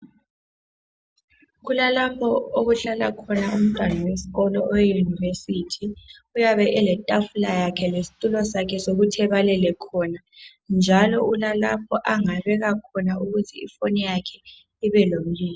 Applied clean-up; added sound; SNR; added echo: none; Cough; 14 dB; none.